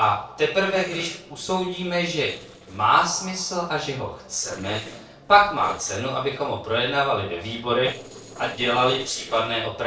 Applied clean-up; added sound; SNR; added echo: neural separator model SepFormer DNS4.